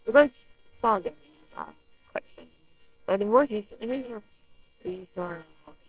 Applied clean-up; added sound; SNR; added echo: neural separator model SepFormer WHAMR!.